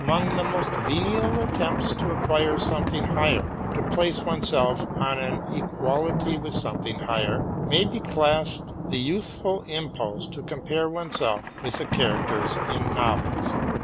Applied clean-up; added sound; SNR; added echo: none; Thunder; 1 dB; none.